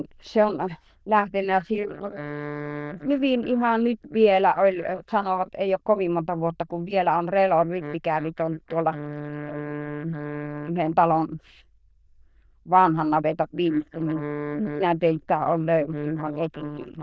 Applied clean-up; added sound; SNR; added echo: neural diffusion model UNIVERSE++.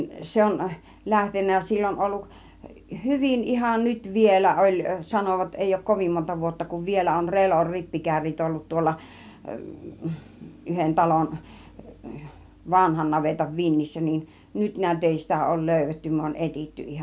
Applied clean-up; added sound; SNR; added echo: none; none; none; none.